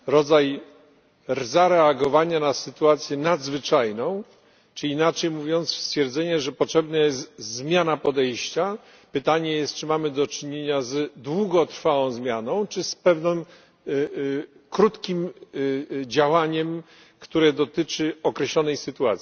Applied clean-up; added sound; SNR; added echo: none; none; none; none.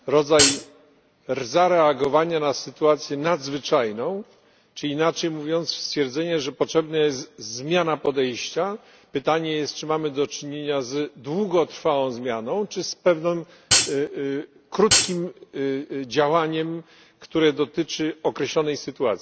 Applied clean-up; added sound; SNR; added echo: none; Hi-hat; -3 dB; none.